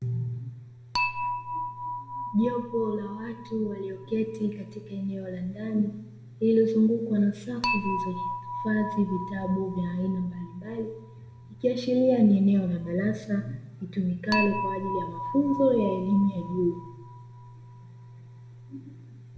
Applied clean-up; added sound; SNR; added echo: none; Dishes, pots, and pans / Chink, clink; 9 dB; reverberation time 0.7 s.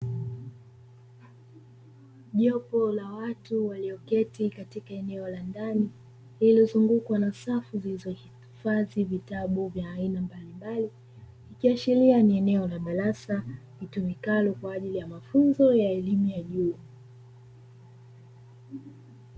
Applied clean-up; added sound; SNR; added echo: none; none; none; none.